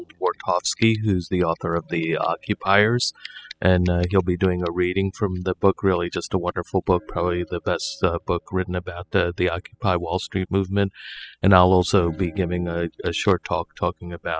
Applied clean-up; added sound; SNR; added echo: classical method spectral subtraction.